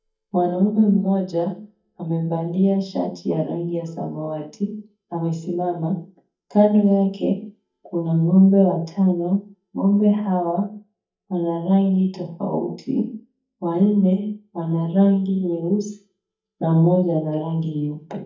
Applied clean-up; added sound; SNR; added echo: neural mask model DeepFilterNet 3.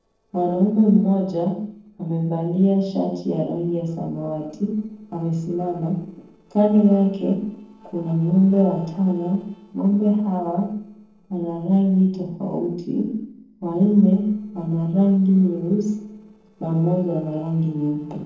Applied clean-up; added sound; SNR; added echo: neural separator model SepFormer DNS4.